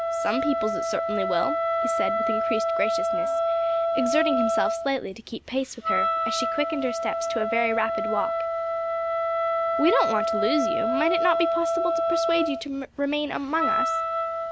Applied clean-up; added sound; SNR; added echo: none; Wind instrument, woodwind instrument; -3 dB; none.